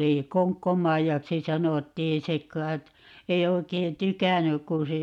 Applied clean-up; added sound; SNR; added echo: none; none; none; none.